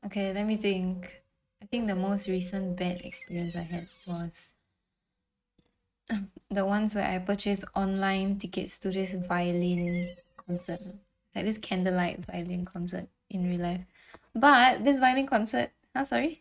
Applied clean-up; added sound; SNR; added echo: neural mask model RNNoise.